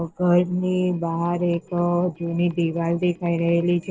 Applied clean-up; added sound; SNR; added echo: neural separator model SepFormer DNS4.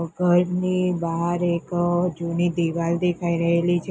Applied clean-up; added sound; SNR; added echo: none; none; none; none.